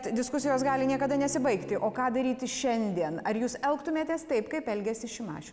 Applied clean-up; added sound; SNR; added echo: none; Bowed string instrument; 15 dB; none.